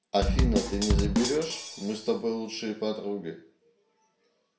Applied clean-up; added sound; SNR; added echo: none; Bass drum / Snare drum; -3 dB; reverberation time 0.5 s.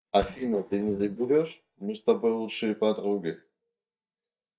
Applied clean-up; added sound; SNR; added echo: neural mask model DeepFilterNet 3.